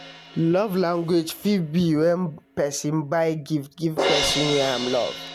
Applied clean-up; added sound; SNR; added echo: none; Crash cymbal; 8 dB; none.